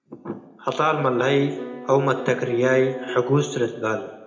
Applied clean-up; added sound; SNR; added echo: none; Piano; 11 dB; reverberation time 0.7 s.